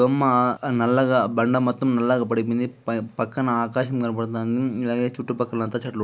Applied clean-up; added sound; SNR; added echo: none; none; none; none.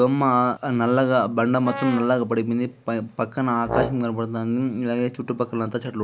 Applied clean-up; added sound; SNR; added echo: none; Brass instrument + Brass instrument; 10 dB; none.